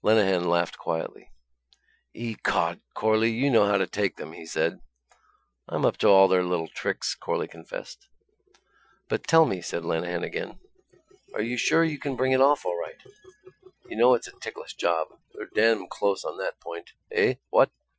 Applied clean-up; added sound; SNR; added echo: classical method Wiener filter.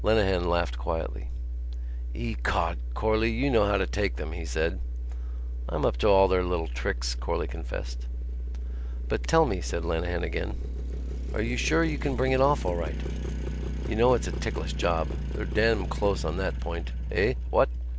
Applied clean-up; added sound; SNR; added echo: none; Motorcycle; 15 dB; none.